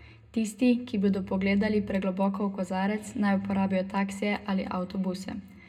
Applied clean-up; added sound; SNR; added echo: none; none; none; reverberation time 0.2 s.